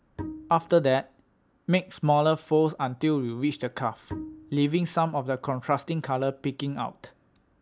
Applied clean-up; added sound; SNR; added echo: none; Bowed string instrument; 14 dB; none.